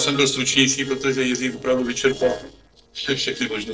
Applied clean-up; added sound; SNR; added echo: neural separator model SepFormer DNS4.